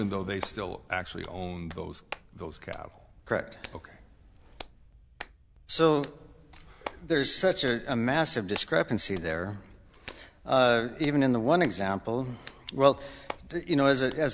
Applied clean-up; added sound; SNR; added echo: none; Hands; 18 dB; none.